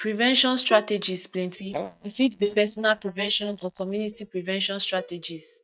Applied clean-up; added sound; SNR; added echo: neural mask model DeepFilterNet 3.